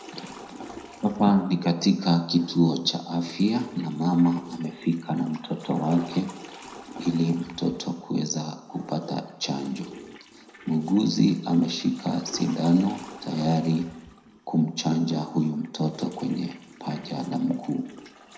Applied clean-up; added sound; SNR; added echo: none; Toilet flush / Water; 18 dB; reverberation time 0.7 s.